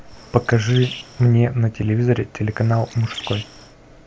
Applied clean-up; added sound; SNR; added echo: none; Bird; 17 dB; none.